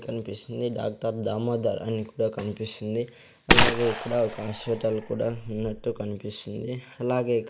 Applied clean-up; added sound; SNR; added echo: none; Gunshot, gunfire; -2 dB; none.